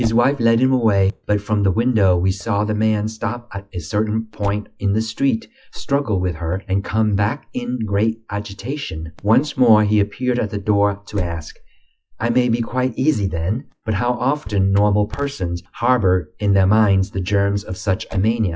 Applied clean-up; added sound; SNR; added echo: classical method log-MMSE.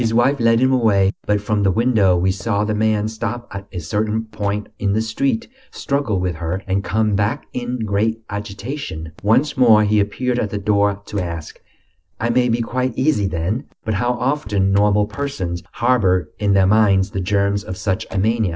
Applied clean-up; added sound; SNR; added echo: neural separator model SepFormer DNS4.